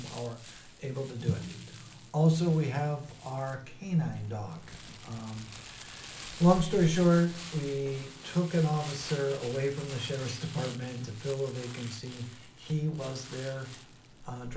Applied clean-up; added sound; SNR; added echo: none; Crumpling, crinkling; 15 dB; none.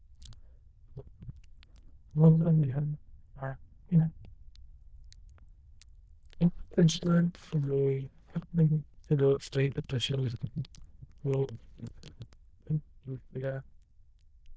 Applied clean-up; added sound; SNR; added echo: neural diffusion model UNIVERSE++.